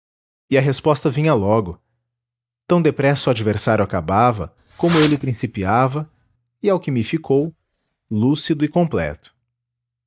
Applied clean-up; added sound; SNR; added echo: neural mask model DeepFilterNet 3.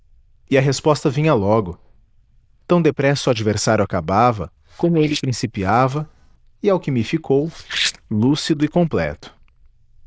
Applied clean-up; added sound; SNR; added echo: neural diffusion model UNIVERSE++.